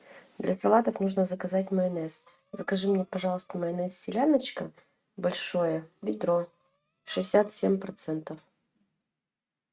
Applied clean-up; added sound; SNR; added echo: neural mask model RNNoise.